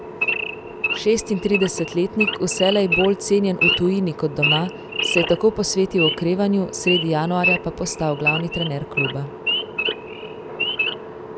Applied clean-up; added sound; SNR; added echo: none; Idling / Wild animals; 3 dB; none.